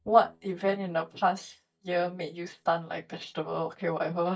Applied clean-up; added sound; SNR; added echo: neural mask model DeepFilterNet 3.